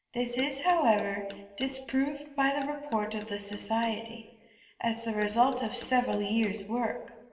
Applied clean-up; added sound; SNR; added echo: neural separator model SepFormer DNS4.